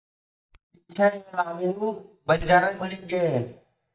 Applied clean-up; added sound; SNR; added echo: neural mask model DeepFilterNet 3.